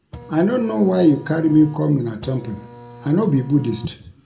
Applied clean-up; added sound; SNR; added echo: none; Printer; 20 dB; reverberation time 0.5 s.